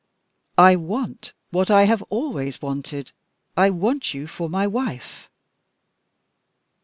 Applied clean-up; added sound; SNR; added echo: none; none; none; none.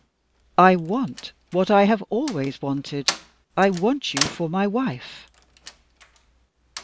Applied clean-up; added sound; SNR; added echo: none; Slam; 12 dB; none.